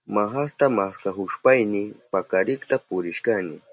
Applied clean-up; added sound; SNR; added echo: none; none; none; none.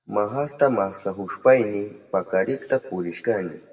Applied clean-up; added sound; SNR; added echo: none; none; none; reverberation time 1.1 s.